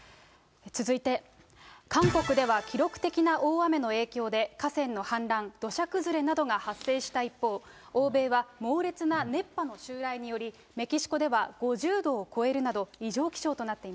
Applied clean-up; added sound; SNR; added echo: none; none; none; none.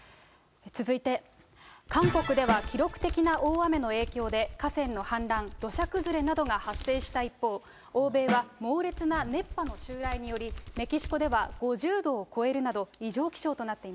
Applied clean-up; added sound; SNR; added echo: none; Snare drum + Typing; 8 dB; none.